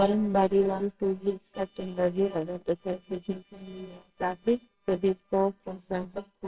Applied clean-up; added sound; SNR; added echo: neural separator model SepFormer WHAMR!.